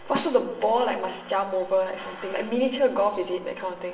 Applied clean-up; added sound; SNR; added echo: none; Snare drum; 14 dB; reverberation time 1.1 s.